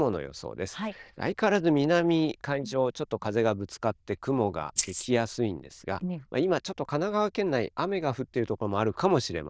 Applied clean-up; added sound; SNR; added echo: neural diffusion model UNIVERSE++.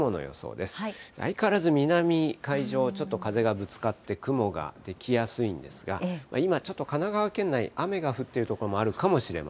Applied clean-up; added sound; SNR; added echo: none; none; none; none.